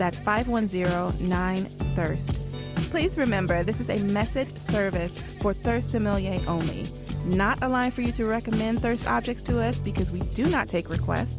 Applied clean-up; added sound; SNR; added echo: none; none; none; none.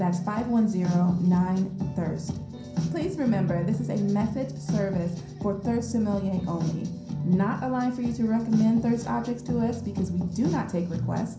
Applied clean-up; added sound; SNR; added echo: none; none; none; reverberation time 0.6 s.